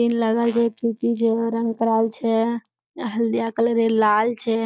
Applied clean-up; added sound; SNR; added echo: neural mask model DeepFilterNet 3.